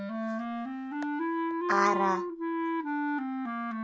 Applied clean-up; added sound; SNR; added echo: none; Wind instrument, woodwind instrument; -3 dB; none.